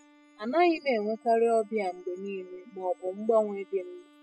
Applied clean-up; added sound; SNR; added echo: classical method spectral subtraction.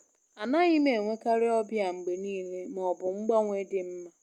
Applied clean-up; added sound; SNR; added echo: none; none; none; none.